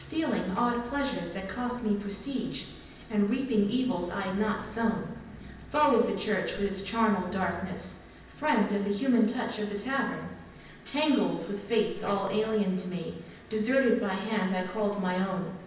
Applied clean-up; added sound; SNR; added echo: none; none; none; reverberation time 0.9 s.